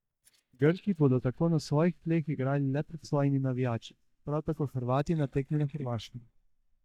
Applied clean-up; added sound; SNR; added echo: neural mask model DeepFilterNet 3.